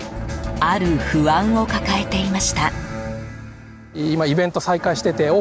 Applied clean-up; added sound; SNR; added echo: none; Bowed string instrument; 12 dB; none.